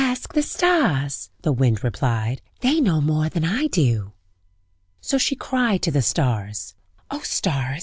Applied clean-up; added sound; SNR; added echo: none; none; none; none.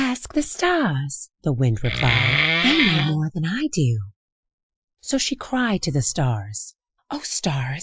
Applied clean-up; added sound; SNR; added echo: classical method Wiener filter.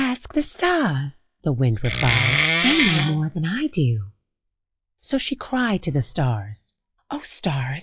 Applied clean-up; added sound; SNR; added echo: classical method log-MMSE.